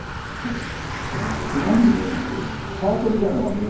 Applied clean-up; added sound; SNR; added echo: none; Bicycle; 7 dB; reverberation time 0.9 s.